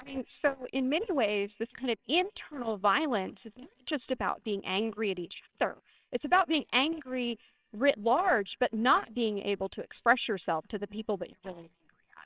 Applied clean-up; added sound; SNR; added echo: neural separator model SepFormer WHAMR!.